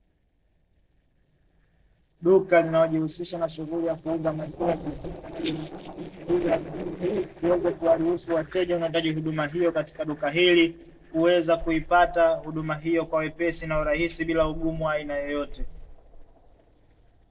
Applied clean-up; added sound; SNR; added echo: neural separator model SepFormer DNS4.